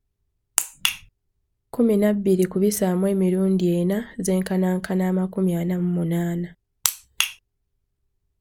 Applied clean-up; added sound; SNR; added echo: none; none; none; none.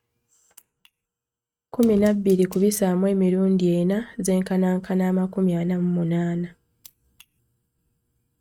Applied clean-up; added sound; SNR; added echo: neural mask model RNNoise.